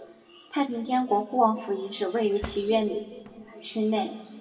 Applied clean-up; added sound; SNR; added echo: none; Cutlery, silverware / Drawer open or close; 15 dB; reverberation time 1.4 s.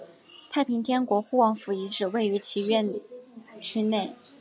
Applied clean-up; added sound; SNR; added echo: none; none; none; none.